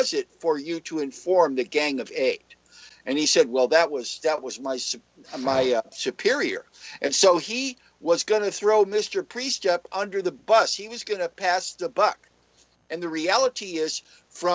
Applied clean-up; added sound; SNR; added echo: none; none; none; none.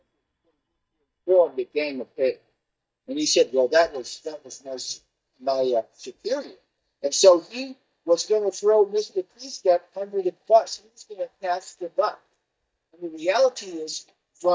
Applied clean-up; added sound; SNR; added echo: neural mask model DeepFilterNet 3.